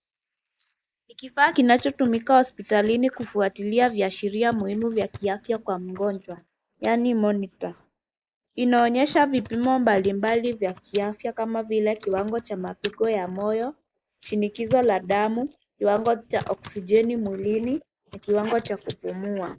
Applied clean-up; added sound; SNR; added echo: neural mask model Resemble Enhance denoiser.